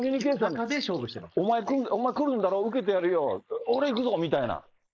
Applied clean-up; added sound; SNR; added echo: neural mask model Resemble Enhance denoiser.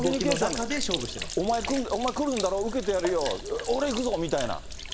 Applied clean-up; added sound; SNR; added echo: none; Sink (filling or washing); 7 dB; none.